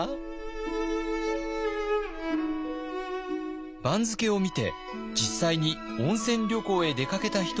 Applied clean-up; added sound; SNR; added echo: none; none; none; none.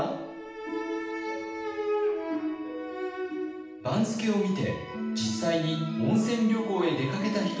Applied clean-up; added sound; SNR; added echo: none; none; none; reverberation time 0.8 s.